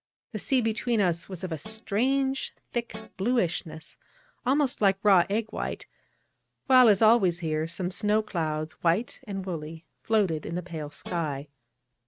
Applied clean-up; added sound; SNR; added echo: neural mask model RNNoise.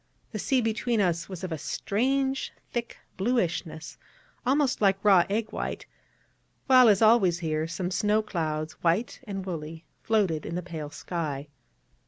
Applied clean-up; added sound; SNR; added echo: none; none; none; none.